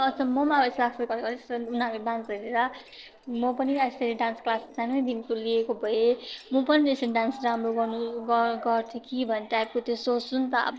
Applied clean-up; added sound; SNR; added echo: neural separator model SepFormer DNS4.